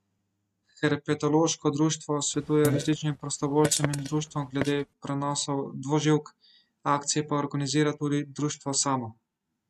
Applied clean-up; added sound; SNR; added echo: neural mask model RNNoise.